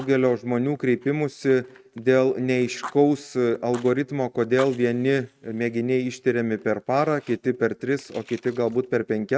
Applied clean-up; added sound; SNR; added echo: neural mask model RNNoise.